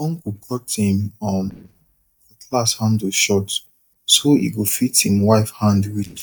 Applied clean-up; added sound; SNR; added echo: neural mask model DeepFilterNet 3.